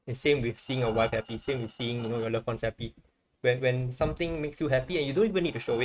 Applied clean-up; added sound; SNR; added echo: neural mask model RNNoise.